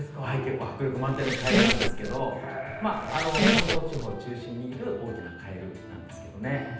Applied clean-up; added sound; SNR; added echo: none; Squeak; -5 dB; reverberation time 0.9 s.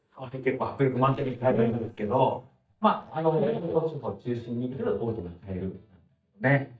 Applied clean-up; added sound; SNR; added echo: neural mask model DeepFilterNet 3.